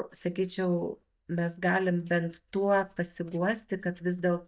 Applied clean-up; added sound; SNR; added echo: neural mask model DeepFilterNet 3.